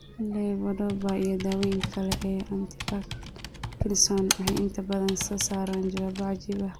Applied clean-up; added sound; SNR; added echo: none; Computer keyboard; 7 dB; none.